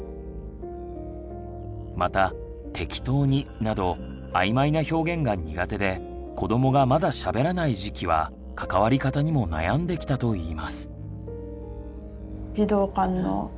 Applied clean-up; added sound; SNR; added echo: none; Musical instrument; 14 dB; none.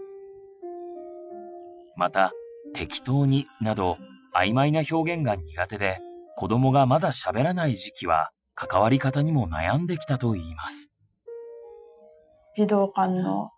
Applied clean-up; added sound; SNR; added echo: classical method Wiener filter.